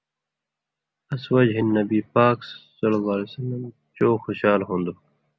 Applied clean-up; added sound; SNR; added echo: none; none; none; none.